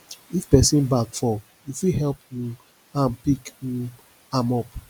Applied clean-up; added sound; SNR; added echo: none; none; none; none.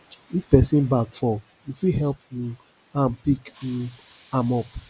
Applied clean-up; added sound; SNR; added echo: none; Hiss; 12 dB; none.